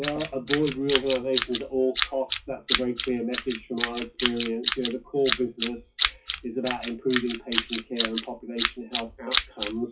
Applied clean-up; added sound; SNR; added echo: classical method WPE with log-MMSE.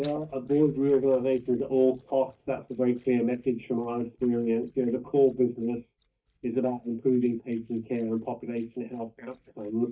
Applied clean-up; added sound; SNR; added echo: neural mask model DeepFilterNet 3.